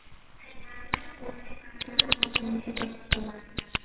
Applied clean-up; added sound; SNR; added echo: neural separator model SepFormer WHAMR!.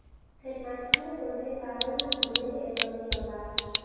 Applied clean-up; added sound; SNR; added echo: none; Tick / Bicycle; -3 dB; reverberation time 2.2 s.